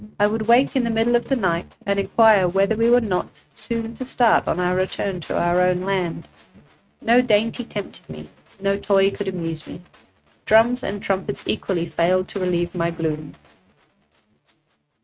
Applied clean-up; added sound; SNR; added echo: neural mask model RNNoise.